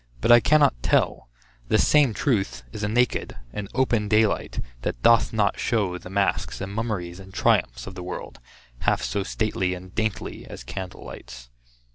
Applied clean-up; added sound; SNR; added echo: none; none; none; none.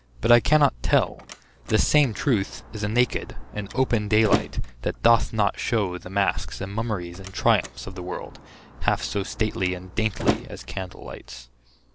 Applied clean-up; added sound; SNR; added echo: none; Slam; 12 dB; none.